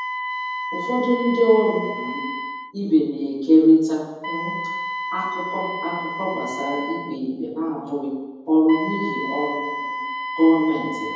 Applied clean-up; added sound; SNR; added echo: none; Wind instrument, woodwind instrument; 8 dB; reverberation time 1.1 s.